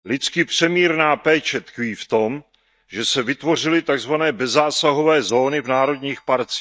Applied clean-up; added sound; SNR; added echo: neural mask model DeepFilterNet 3.